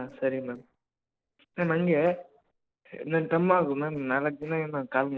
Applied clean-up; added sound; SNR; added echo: neural separator model SepFormer DNS4.